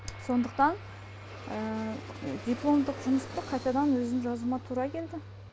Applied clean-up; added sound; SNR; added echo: none; Aircraft; 16 dB; none.